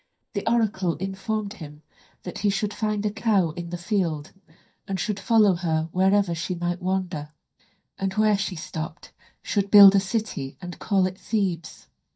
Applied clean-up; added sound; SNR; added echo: neural mask model DeepFilterNet 3.